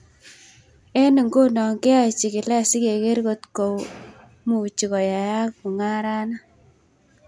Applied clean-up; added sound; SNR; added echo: none; none; none; none.